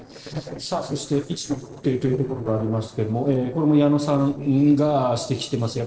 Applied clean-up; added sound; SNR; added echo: neural separator model SepFormer DNS4.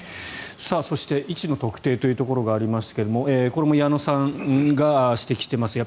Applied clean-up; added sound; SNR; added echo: none; none; none; none.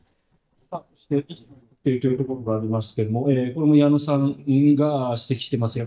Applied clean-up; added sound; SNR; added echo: neural mask model DeepFilterNet 3.